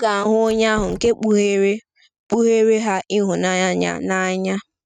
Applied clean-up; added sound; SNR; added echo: neural mask model RNNoise.